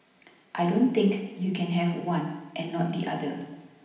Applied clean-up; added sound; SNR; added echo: none; none; none; reverberation time 0.9 s.